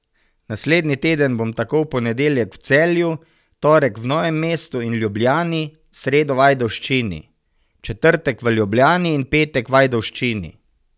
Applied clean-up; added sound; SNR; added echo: none; none; none; none.